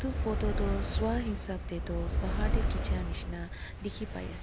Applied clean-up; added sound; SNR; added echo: none; Fire; -5 dB; none.